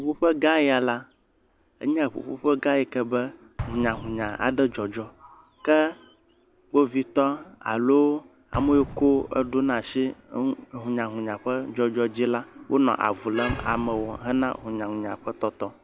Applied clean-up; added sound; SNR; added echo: none; Explosion; 18 dB; none.